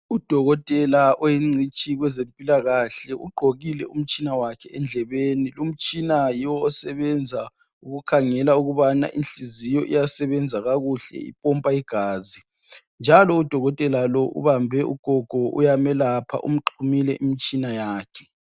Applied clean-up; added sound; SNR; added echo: none; none; none; none.